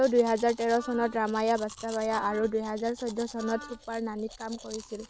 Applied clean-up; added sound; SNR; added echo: none; Domestic sounds, home sounds + Wind instrument, woodwind instrument; 17 dB; none.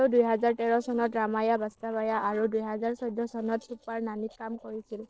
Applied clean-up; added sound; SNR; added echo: neural separator model SepFormer DNS4.